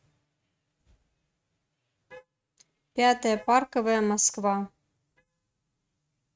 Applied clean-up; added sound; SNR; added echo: neural mask model RNNoise.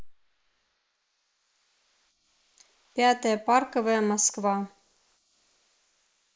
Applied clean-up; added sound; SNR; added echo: neural mask model Resemble Enhance denoiser.